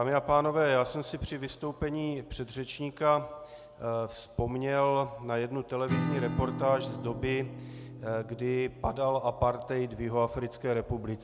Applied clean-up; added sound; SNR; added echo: none; Acoustic guitar / Strum; 11 dB; none.